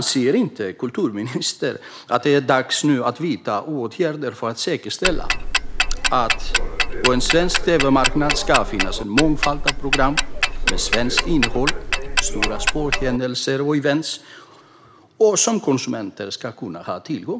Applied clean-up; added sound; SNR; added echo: none; Tick-tock; -1 dB; none.